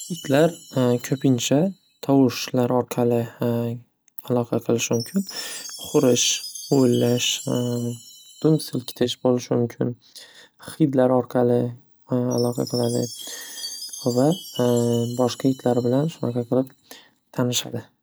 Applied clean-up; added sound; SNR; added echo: none; Chime; 18 dB; none.